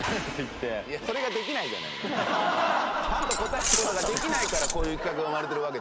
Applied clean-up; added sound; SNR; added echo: none; Glass; 2 dB; none.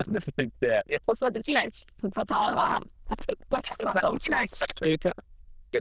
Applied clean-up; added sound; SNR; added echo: neural diffusion model UNIVERSE++.